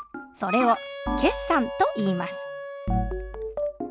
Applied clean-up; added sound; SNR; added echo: none; Wind instrument, woodwind instrument; 9 dB; none.